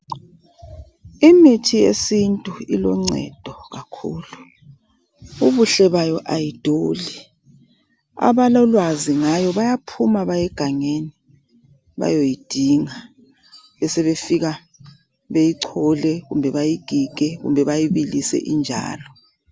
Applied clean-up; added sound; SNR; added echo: none; none; none; none.